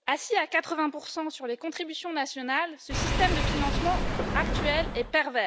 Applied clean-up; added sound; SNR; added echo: none; Engine / Car; -2 dB; none.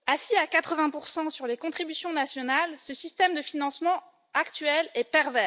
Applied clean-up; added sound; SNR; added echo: none; none; none; none.